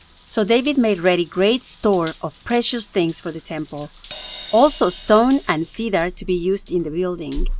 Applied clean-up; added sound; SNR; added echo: none; Crash cymbal + Drip / Trickle, dribble / Bathtub (filling or washing) / Water tap, faucet; 13 dB; none.